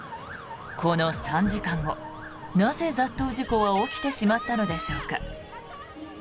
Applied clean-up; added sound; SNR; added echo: none; none; none; none.